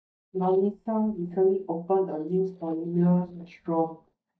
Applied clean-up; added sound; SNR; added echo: neural mask model DeepFilterNet 3.